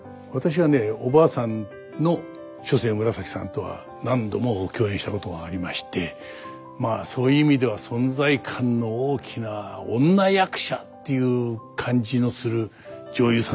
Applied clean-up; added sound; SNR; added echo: none; none; none; none.